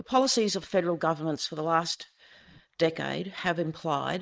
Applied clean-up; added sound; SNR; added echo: neural mask model Resemble Enhance denoiser.